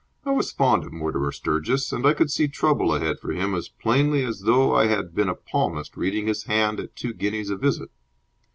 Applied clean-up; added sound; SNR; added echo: none; none; none; none.